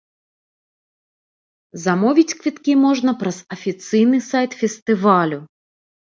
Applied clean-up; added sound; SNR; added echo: none; none; none; none.